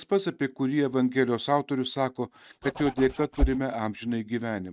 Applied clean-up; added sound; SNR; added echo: neural mask model RNNoise.